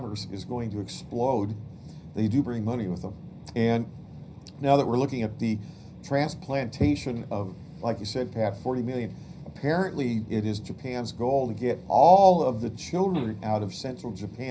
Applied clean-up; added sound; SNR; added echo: none; none; none; reverberation time 0.4 s.